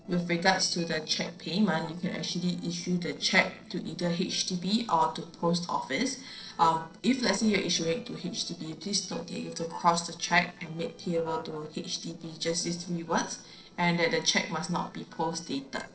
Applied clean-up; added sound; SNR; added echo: neural separator model SepFormer DNS4.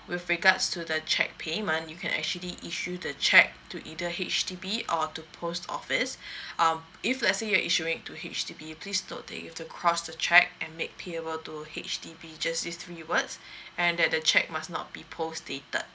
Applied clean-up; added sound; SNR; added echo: none; none; none; none.